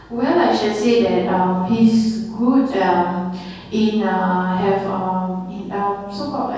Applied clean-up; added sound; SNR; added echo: none; none; none; reverberation time 1.3 s.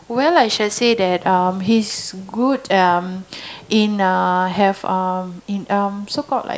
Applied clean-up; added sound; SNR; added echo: none; none; none; none.